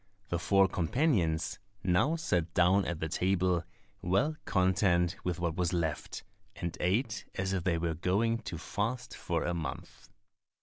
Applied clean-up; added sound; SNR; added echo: none; none; none; none.